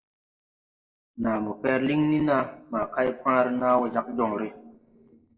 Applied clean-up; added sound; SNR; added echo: neural separator model SepFormer DNS4.